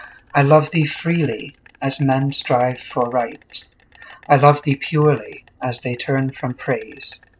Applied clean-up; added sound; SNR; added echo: neural separator model SepFormer DNS4.